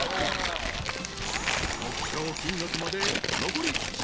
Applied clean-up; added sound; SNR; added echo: none; Tearing; -2 dB; none.